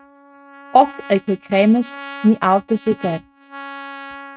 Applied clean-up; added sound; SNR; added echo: neural mask model RNNoise.